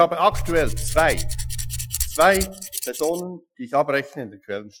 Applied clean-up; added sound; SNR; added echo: classical method Wiener filter.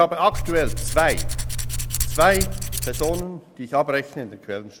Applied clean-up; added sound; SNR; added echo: none; Tools; 2 dB; none.